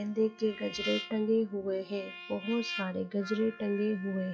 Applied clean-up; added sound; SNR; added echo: classical method log-MMSE.